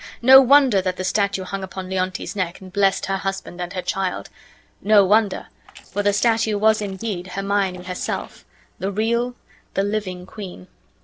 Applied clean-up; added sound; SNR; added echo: neural separator model SepFormer DNS4.